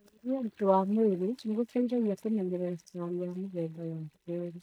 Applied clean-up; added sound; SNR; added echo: neural mask model DeepFilterNet 3.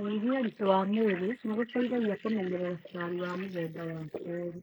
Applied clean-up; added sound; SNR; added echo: neural mask model Resemble Enhance denoiser.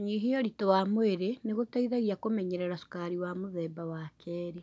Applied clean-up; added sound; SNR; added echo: none; none; none; none.